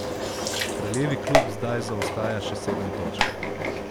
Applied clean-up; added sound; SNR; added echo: none; Engine; -4 dB; none.